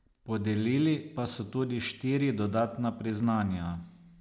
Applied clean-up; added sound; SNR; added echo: none; none; none; none.